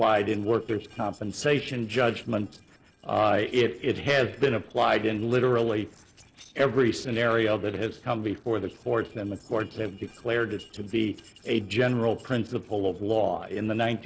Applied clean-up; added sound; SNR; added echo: neural separator model SepFormer DNS4.